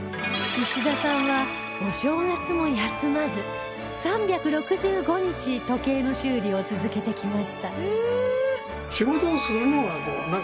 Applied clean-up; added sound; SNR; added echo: none; Harmonica; 11 dB; none.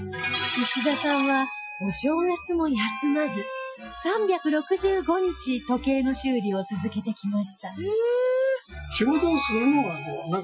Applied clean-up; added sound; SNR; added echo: classical method Wiener filter.